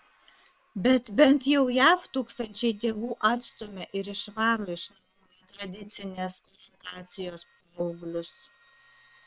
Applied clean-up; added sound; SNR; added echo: neural separator model SepFormer WHAM!.